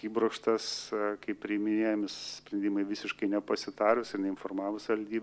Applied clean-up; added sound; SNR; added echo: none; none; none; none.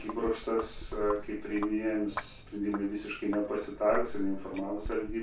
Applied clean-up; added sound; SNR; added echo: none; Sink (filling or washing); 11 dB; reverberation time 0.3 s.